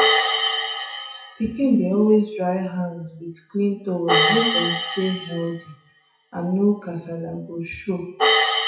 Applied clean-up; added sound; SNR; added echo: classical method WPE with log-MMSE.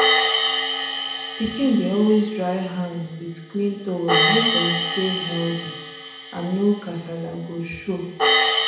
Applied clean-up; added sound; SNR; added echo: none; Hi-hat; -1 dB; reverberation time 0.8 s.